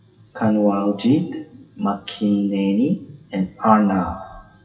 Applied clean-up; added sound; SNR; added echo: classical method WPE with log-MMSE.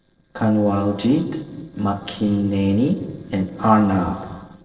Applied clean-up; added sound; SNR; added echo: neural separator model SepFormer DNS4.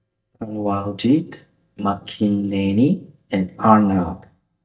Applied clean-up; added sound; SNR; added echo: neural mask model DeepFilterNet 3.